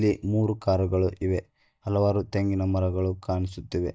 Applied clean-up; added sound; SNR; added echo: neural mask model DeepFilterNet 3.